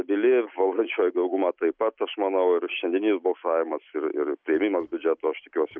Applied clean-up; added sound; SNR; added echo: none; none; none; none.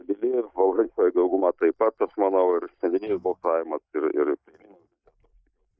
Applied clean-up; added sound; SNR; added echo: neural mask model DeepFilterNet 3.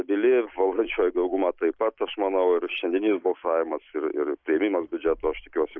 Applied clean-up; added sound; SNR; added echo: neural mask model Resemble Enhance denoiser.